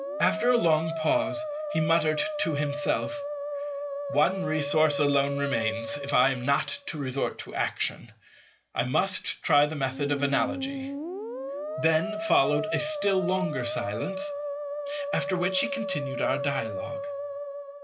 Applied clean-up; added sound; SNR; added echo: none; Musical instrument; 5 dB; none.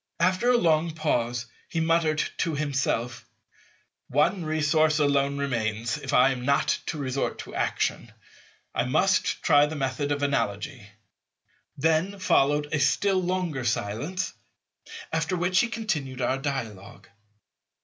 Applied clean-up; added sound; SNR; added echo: none; none; none; none.